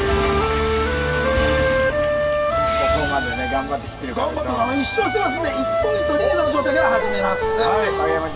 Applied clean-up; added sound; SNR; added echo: none; Wind instrument, woodwind instrument; -1 dB; reverberation time 2.4 s.